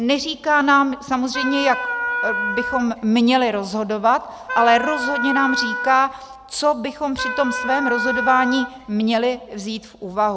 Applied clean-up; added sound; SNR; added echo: none; Wind instrument, woodwind instrument; 4 dB; none.